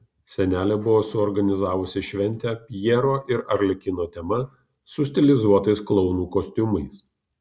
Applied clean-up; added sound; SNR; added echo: none; none; none; none.